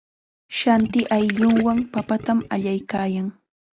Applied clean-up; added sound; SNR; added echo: none; Gurgling; 13 dB; none.